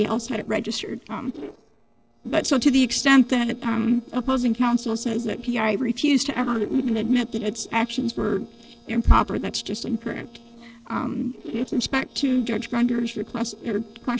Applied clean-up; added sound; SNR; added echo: neural separator model SepFormer DNS4.